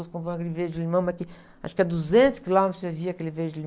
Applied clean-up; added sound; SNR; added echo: none; none; none; none.